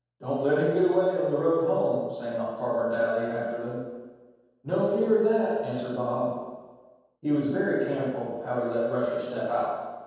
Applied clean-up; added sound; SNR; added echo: none; none; none; reverberation time 1.2 s.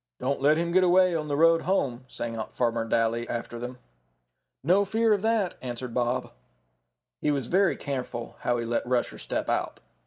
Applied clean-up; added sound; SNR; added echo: none; none; none; none.